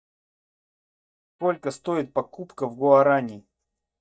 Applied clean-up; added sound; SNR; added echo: neural mask model DeepFilterNet 3.